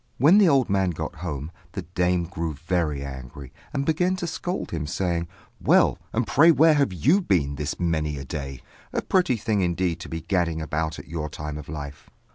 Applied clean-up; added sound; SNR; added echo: none; none; none; none.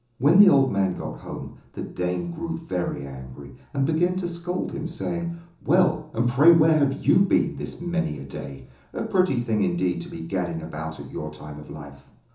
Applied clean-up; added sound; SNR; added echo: none; none; none; reverberation time 0.7 s.